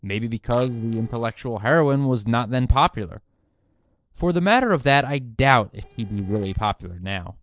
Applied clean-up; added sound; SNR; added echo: neural separator model SepFormer DNS4.